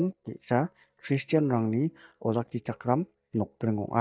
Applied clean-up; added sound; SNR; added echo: neural mask model DeepFilterNet 3.